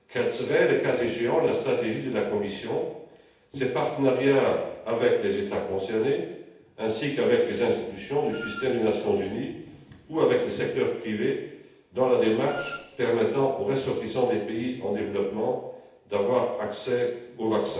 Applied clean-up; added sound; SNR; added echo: none; Wind instrument, woodwind instrument; 12 dB; reverberation time 0.8 s.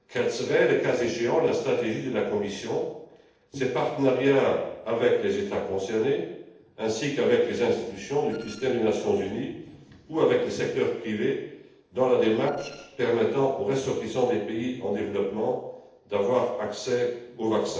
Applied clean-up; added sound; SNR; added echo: neural separator model SepFormer DNS4.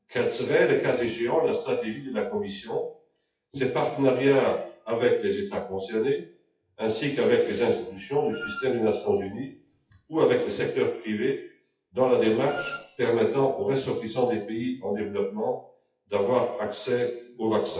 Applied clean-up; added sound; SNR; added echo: classical method WPE with log-MMSE.